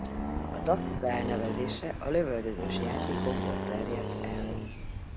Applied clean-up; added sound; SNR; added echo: none; Accelerating, revving, vroom; -1 dB; none.